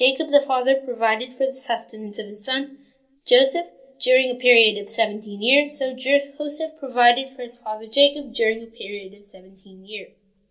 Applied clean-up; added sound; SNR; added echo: none; none; none; reverberation time 0.2 s.